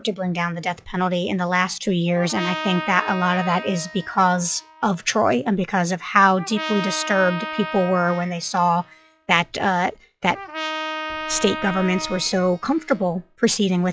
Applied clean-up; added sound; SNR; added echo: classical method log-MMSE.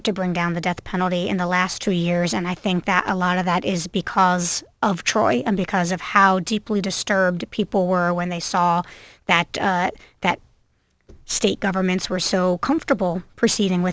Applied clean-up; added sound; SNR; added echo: none; none; none; none.